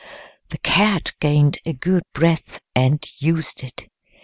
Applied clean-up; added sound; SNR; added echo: none; none; none; none.